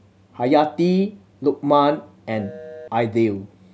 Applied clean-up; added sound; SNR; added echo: none; Telephone; 18 dB; none.